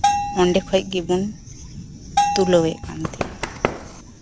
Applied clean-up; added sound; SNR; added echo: none; Run + Bell; 2 dB; none.